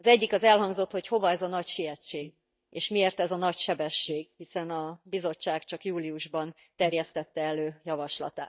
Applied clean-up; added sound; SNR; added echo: neural mask model DeepFilterNet 3.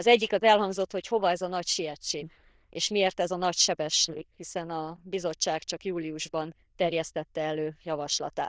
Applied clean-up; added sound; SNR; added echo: neural diffusion model UNIVERSE++.